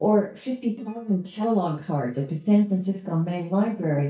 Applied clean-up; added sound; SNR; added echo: neural mask model DeepFilterNet 3.